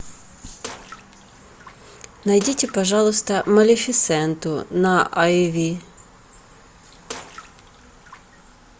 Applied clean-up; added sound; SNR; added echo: none; Bathtub (filling or washing) / Water / Splash, splatter; 20 dB; none.